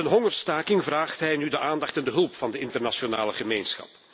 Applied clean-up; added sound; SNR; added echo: none; none; none; none.